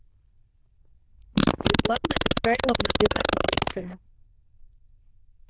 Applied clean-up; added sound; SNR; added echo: neural diffusion model UNIVERSE++.